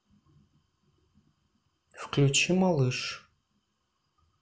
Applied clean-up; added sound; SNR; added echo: none; none; none; none.